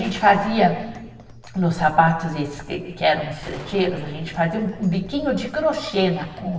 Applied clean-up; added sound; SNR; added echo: none; Gunshot, gunfire; 19 dB; reverberation time 1.2 s.